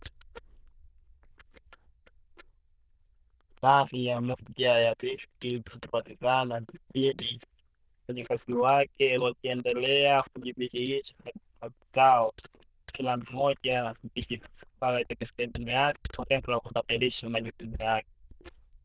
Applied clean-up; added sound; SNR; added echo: neural diffusion model UNIVERSE++.